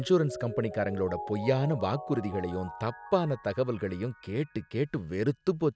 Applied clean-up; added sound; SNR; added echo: none; Mallet percussion; 14 dB; none.